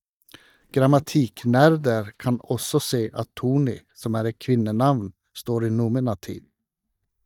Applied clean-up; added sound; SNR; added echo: neural mask model DeepFilterNet 3.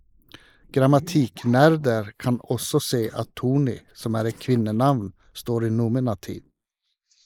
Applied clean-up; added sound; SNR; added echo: neural mask model Resemble Enhance denoiser.